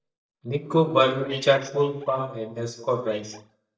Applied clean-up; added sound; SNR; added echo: neural mask model DeepFilterNet 3.